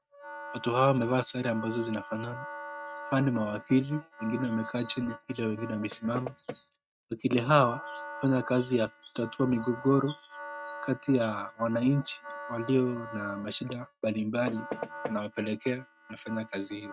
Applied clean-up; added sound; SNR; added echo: neural mask model RNNoise.